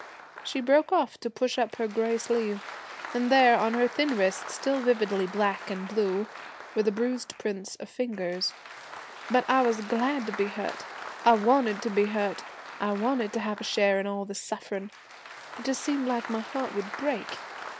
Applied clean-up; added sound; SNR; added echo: none; Applause; 14 dB; none.